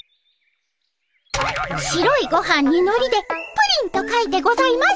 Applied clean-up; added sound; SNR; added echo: none; none; none; none.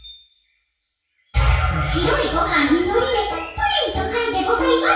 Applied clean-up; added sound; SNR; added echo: none; none; none; reverberation time 0.6 s.